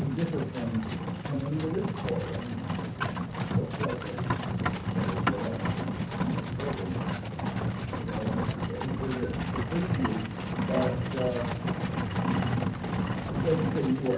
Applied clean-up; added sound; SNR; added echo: none; Livestock, farm animals, working animals; -3 dB; reverberation time 0.6 s.